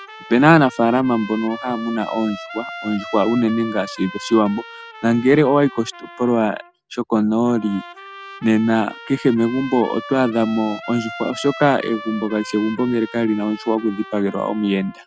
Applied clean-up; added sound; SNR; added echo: none; Trumpet; 16 dB; none.